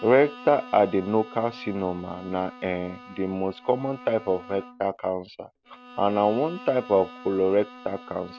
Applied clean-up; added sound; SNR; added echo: none; Bowed string instrument; 19 dB; none.